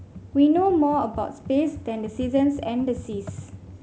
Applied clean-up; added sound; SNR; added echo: none; Computer keyboard; 16 dB; none.